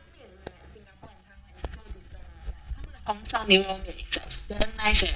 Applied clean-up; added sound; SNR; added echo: neural mask model DeepFilterNet 3.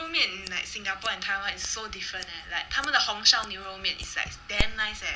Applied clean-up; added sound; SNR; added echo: none; Scissors; 9 dB; none.